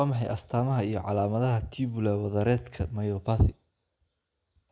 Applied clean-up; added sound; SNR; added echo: none; none; none; none.